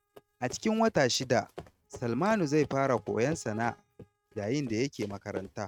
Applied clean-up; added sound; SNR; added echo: neural mask model RNNoise.